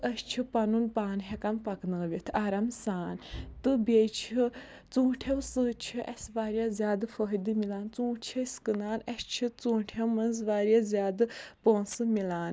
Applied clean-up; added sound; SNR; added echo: none; none; none; none.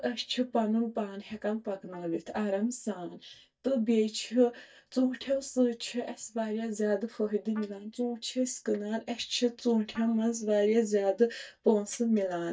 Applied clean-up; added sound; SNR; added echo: neural mask model DeepFilterNet 3.